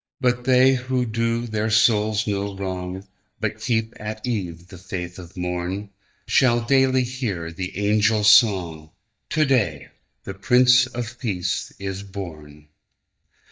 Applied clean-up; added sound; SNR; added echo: neural mask model DeepFilterNet 3.